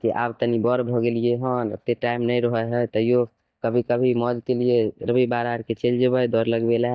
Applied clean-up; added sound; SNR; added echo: neural mask model DeepFilterNet 3.